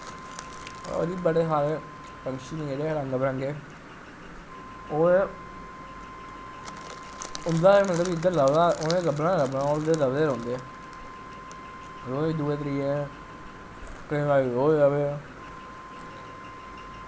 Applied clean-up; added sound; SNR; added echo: none; Wind instrument, woodwind instrument; 19 dB; none.